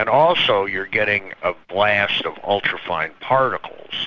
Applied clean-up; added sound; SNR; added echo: none; none; none; none.